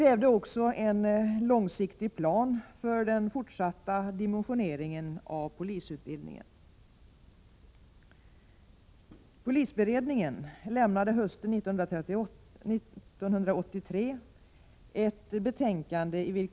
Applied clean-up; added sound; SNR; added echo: none; none; none; none.